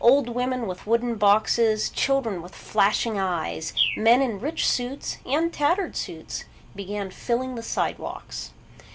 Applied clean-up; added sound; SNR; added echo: none; Bird; 8 dB; none.